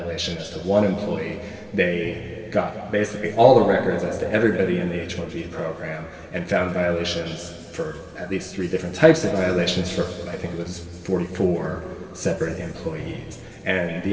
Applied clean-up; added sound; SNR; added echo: none; Drum; 18 dB; reverberation time 2.5 s.